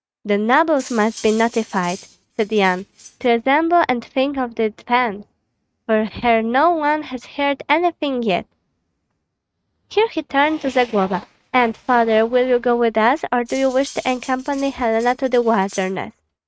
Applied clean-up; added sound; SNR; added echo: neural mask model RNNoise.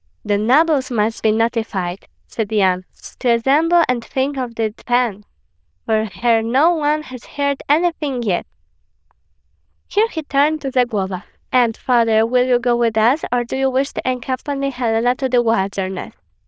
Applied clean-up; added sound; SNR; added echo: neural diffusion model UNIVERSE++.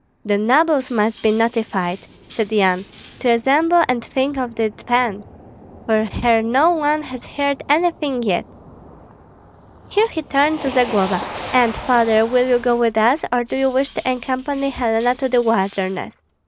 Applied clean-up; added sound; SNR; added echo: none; Cutlery, silverware + Motor vehicle (road); 17 dB; none.